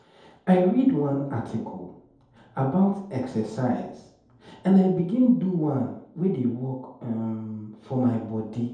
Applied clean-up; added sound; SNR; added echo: none; none; none; reverberation time 0.8 s.